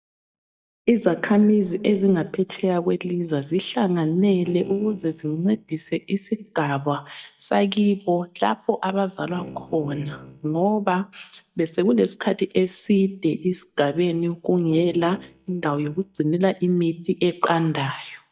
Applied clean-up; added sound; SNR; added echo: neural mask model DeepFilterNet 3.